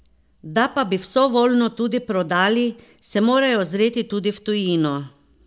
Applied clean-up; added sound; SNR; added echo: none; none; none; none.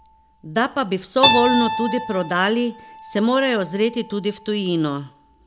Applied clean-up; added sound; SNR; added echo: none; Keyboard (musical); 5 dB; none.